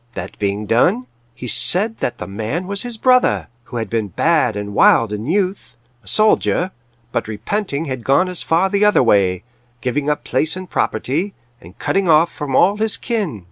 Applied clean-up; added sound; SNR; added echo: none; none; none; none.